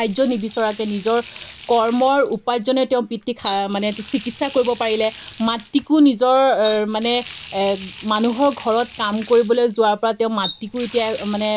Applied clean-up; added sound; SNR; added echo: none; Water tap, faucet; 15 dB; none.